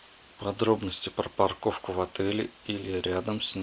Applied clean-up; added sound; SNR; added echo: none; none; none; none.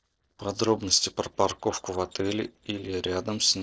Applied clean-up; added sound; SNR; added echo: neural separator model SepFormer DNS4.